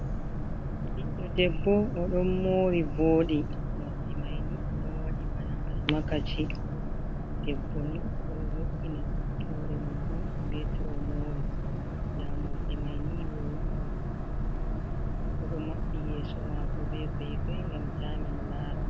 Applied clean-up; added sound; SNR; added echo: none; Boat, Water vehicle; -3 dB; none.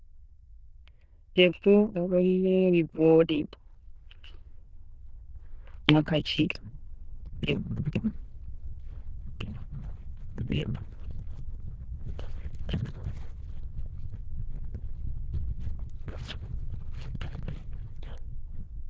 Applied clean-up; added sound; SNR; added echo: neural diffusion model UNIVERSE++.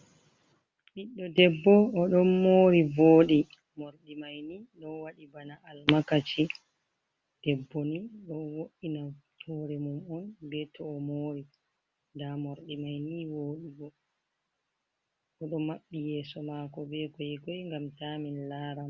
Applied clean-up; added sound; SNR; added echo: none; none; none; none.